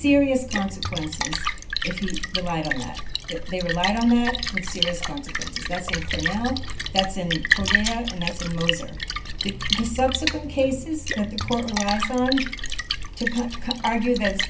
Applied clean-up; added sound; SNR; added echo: none; Splash, splatter; 2 dB; reverberation time 0.3 s.